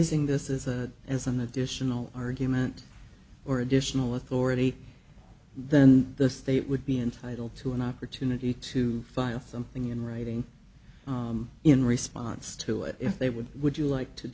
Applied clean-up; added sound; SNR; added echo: none; none; none; none.